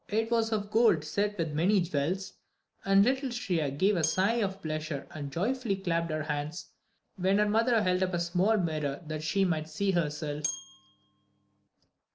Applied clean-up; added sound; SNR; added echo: none; Bell; 12 dB; none.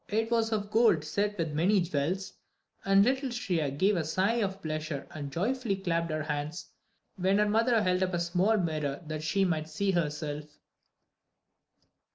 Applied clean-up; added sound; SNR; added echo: none; none; none; none.